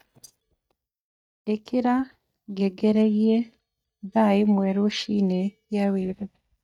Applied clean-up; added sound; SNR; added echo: neural mask model DeepFilterNet 3.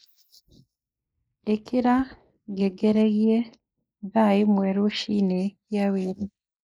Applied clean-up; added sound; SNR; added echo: neural mask model Resemble Enhance denoiser.